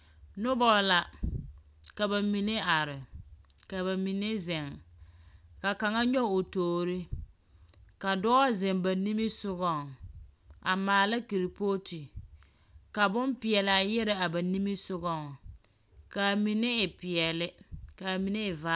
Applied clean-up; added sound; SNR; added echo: none; none; none; none.